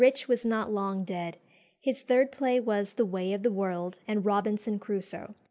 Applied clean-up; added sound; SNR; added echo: none; none; none; none.